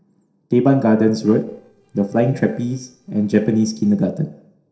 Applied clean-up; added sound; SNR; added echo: neural separator model SepFormer DNS4.